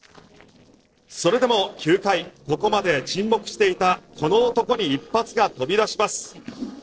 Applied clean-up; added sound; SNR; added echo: neural separator model SepFormer DNS4.